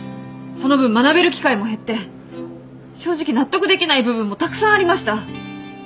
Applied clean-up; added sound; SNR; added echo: none; Bowed string instrument; 18 dB; none.